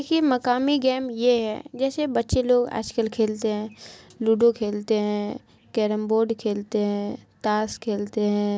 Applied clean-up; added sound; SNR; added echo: none; none; none; none.